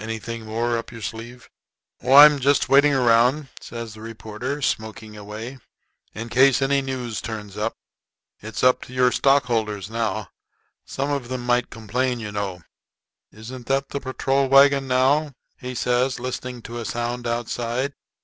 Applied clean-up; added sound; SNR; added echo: none; none; none; none.